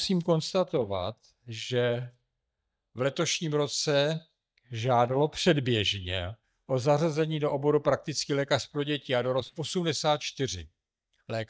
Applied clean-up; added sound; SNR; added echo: neural mask model DeepFilterNet 3.